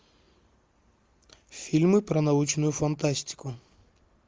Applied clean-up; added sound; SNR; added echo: none; none; none; none.